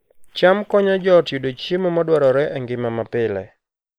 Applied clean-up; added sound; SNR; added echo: neural mask model Resemble Enhance denoiser.